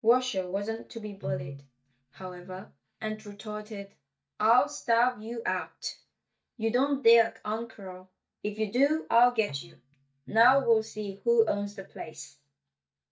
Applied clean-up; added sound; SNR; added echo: neural mask model DeepFilterNet 3.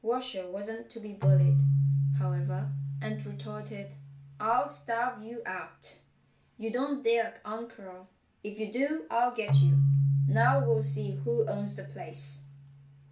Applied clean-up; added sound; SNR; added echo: none; Keyboard (musical); -3 dB; reverberation time 0.3 s.